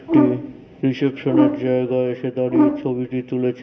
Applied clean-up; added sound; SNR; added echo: none; Brass instrument; 0 dB; reverberation time 2.8 s.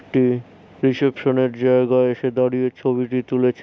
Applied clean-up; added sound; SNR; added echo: none; none; none; none.